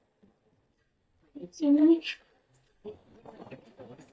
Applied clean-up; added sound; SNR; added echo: neural mask model DeepFilterNet 3.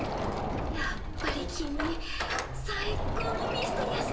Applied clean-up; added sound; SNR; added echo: none; Door; -5 dB; reverberation time 0.8 s.